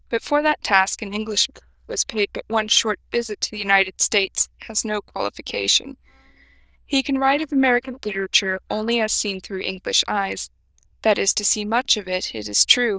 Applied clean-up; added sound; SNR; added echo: neural diffusion model UNIVERSE++.